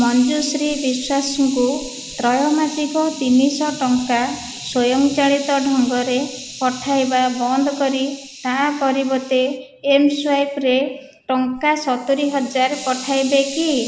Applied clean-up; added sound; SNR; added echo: none; Hiss; 15 dB; none.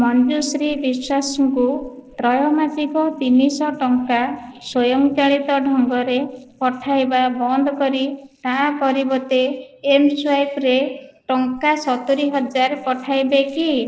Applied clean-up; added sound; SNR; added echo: neural separator model SepFormer DNS4.